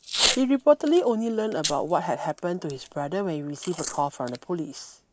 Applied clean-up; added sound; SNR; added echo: neural mask model Resemble Enhance denoiser.